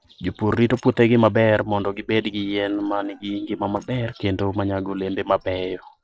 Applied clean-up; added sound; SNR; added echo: neural separator model SepFormer DNS4.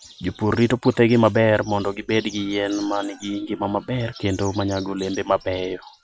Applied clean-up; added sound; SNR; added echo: none; none; none; none.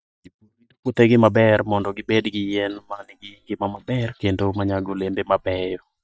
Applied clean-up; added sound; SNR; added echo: neural mask model DeepFilterNet 3.